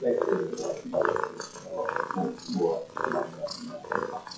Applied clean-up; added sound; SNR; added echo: classical method WPE with log-MMSE.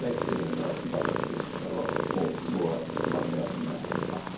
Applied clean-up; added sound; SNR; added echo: none; Purr; 0 dB; reverberation time 0.6 s.